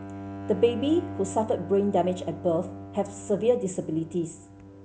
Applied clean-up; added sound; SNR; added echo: none; Bowed string instrument; 12 dB; none.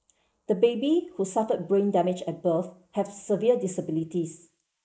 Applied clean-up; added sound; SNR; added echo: neural mask model Resemble Enhance denoiser.